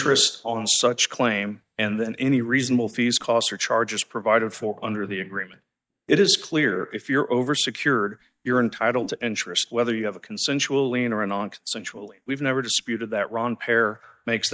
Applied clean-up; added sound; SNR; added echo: neural mask model DeepFilterNet 3.